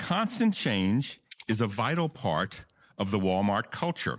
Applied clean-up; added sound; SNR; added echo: neural mask model Resemble Enhance denoiser.